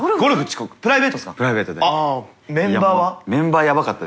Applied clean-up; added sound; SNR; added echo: none; none; none; none.